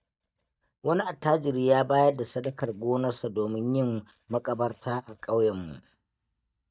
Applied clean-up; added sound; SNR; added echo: neural mask model DeepFilterNet 3.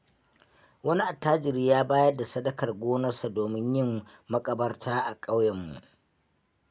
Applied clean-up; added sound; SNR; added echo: none; none; none; none.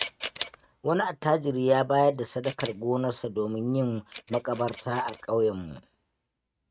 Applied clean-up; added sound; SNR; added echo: neural mask model RNNoise.